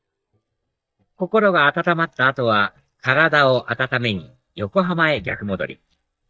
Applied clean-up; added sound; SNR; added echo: neural mask model DeepFilterNet 3.